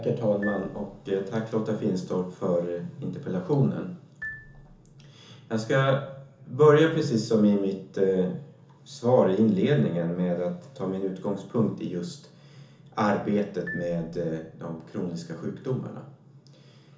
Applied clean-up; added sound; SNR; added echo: none; Marimba, xylophone; 18 dB; reverberation time 0.7 s.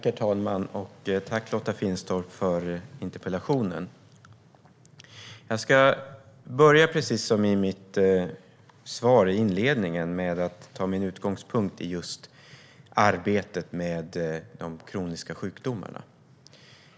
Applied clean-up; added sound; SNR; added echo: none; none; none; none.